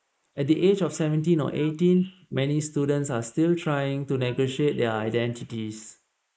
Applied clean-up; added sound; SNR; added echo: neural mask model Resemble Enhance denoiser.